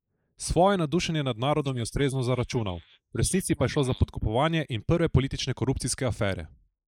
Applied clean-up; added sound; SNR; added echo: neural mask model Resemble Enhance denoiser.